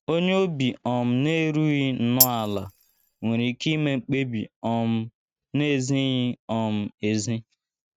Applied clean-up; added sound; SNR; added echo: neural mask model RNNoise.